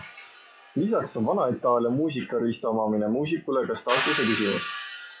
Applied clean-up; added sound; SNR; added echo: classical method log-MMSE.